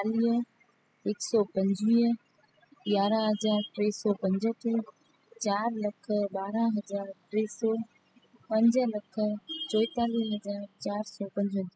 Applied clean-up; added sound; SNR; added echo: classical method spectral subtraction.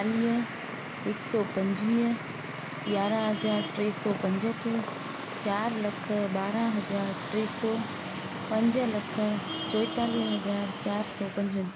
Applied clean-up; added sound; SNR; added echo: none; Traffic noise, roadway noise; 6 dB; none.